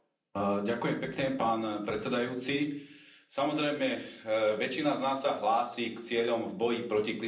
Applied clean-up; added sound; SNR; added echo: none; none; none; reverberation time 0.6 s.